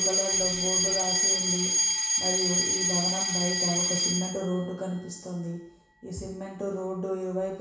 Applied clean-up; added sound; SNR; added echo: none; Alarm; -4 dB; reverberation time 0.7 s.